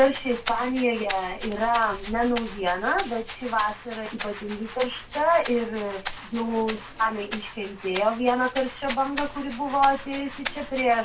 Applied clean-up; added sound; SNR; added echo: none; Rattle (instrument); 4 dB; reverberation time 0.2 s.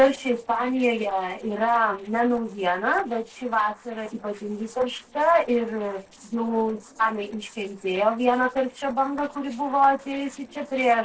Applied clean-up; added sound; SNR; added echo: neural separator model SepFormer DNS4.